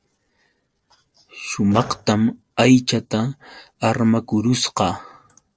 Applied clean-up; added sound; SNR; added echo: neural separator model SepFormer DNS4.